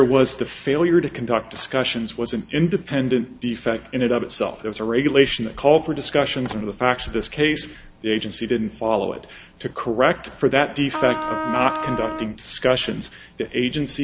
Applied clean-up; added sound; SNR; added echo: none; Trumpet; 6 dB; none.